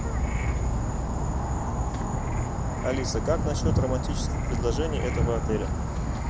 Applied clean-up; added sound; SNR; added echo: none; Insect / Frog; -3 dB; none.